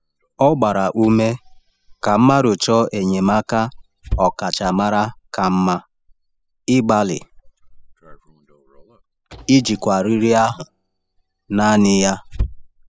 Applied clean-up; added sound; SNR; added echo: classical method spectral subtraction.